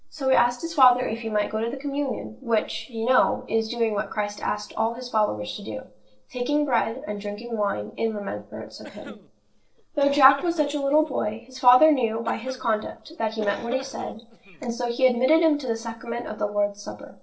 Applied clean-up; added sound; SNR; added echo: neural separator model SepFormer DNS4.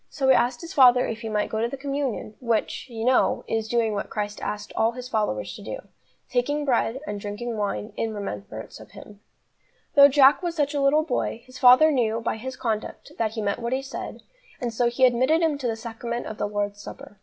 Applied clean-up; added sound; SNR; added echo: none; none; none; none.